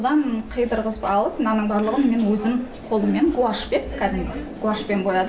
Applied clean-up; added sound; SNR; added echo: none; none; none; none.